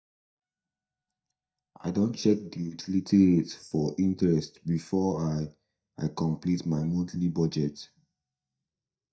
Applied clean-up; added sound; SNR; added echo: neural mask model DeepFilterNet 3.